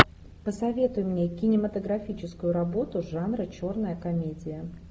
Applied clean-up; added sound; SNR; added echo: none; none; none; none.